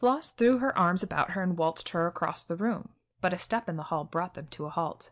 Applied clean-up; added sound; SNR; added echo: none; none; none; none.